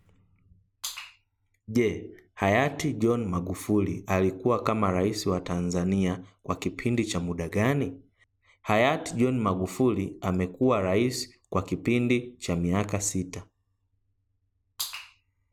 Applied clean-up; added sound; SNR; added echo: none; none; none; none.